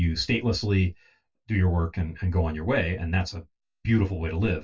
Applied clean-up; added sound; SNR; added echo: none; none; none; reverberation time 0.1 s.